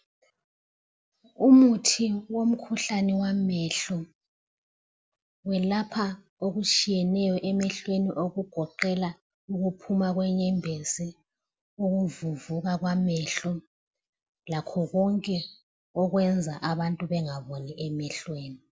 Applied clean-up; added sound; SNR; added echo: none; none; none; none.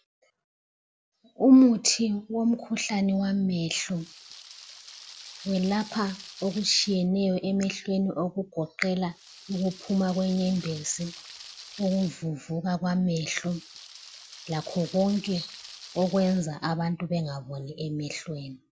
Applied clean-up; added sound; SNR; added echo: none; Rain; 18 dB; none.